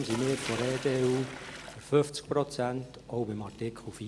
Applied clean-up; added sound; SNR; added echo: none; Sink (filling or washing); 12 dB; none.